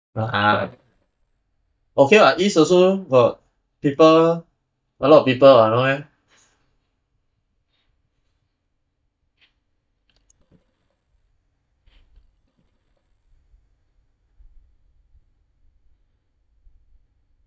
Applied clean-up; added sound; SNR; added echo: neural mask model DeepFilterNet 3.